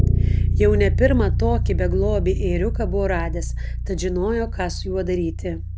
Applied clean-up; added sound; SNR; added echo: none; Bass guitar; -2 dB; none.